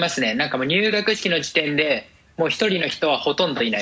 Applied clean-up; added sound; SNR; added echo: none; none; none; none.